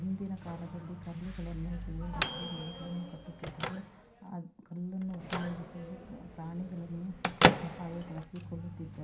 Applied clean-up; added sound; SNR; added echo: none; Microwave oven / Bell; -5 dB; reverberation time 0.3 s.